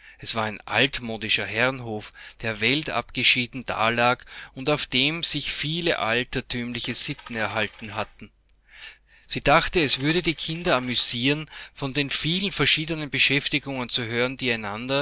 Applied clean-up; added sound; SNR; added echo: neural separator model SepFormer DNS4.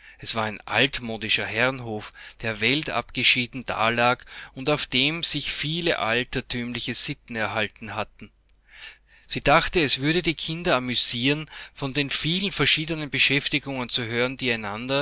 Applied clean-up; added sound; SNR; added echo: none; none; none; none.